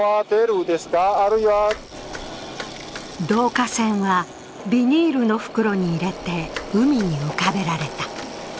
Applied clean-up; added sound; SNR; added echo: none; Bicycle; 19 dB; none.